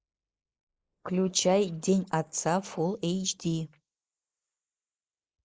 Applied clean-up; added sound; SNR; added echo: neural mask model Resemble Enhance denoiser.